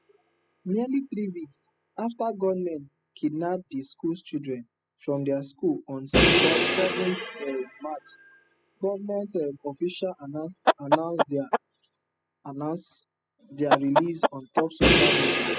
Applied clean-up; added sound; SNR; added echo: classical method spectral subtraction.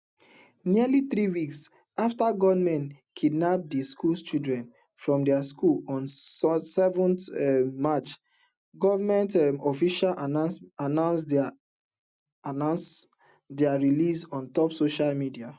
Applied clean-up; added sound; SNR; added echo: none; none; none; none.